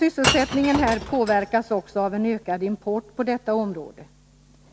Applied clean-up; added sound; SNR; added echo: none; Shatter / Crushing; 6 dB; none.